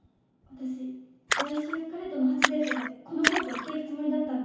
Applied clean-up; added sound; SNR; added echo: none; Splash, splatter; 2 dB; reverberation time 0.8 s.